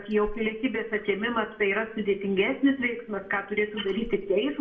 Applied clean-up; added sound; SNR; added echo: none; Liquid; 19 dB; reverberation time 0.5 s.